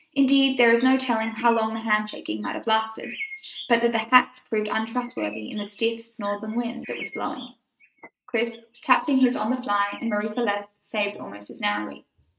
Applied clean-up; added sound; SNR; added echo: neural mask model RNNoise.